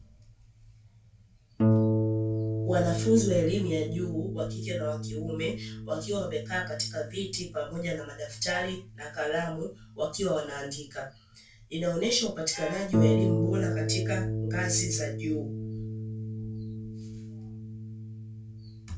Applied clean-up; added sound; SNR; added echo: none; Harp; 0 dB; reverberation time 0.2 s.